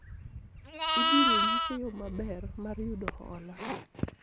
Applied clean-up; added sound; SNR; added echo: none; Livestock, farm animals, working animals; -5 dB; none.